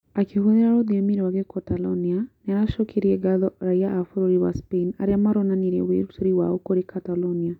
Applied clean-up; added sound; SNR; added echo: none; none; none; none.